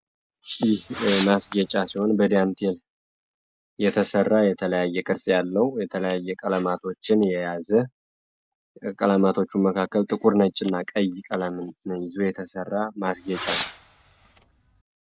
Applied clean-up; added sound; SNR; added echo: none; Fireworks; 5 dB; none.